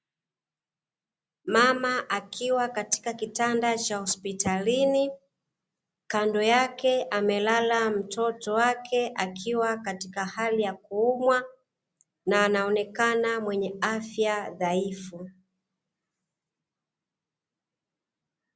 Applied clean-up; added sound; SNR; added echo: none; none; none; none.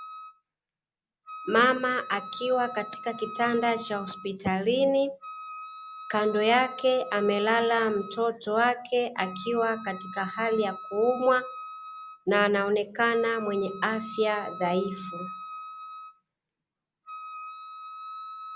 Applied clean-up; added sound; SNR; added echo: none; Wind instrument, woodwind instrument; 14 dB; none.